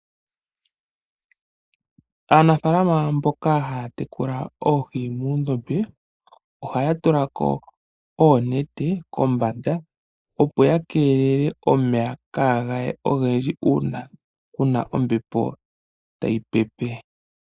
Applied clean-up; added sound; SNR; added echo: neural mask model Resemble Enhance denoiser.